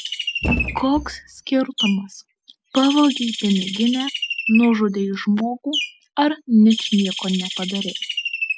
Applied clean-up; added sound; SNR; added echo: none; Thump, thud + Bird; 7 dB; none.